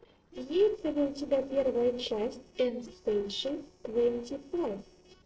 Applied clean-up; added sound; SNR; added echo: neural separator model SepFormer DNS4.